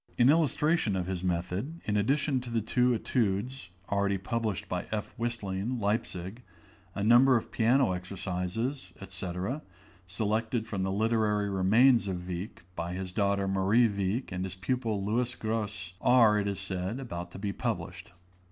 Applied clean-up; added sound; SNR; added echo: none; none; none; none.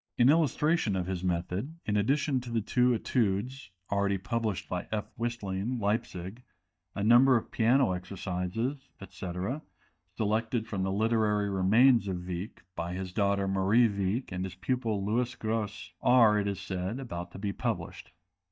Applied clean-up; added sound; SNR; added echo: neural mask model DeepFilterNet 3.